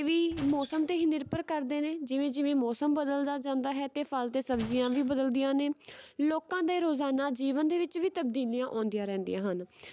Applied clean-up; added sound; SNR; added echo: none; Squeak / Wood; 17 dB; none.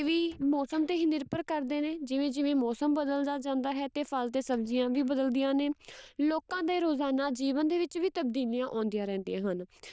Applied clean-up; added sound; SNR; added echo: neural diffusion model UNIVERSE++.